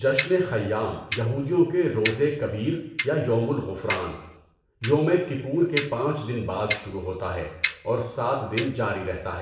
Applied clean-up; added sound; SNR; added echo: none; Clock; 5 dB; reverberation time 0.8 s.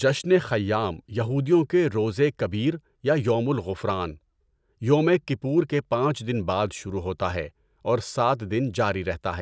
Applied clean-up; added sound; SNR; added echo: none; none; none; none.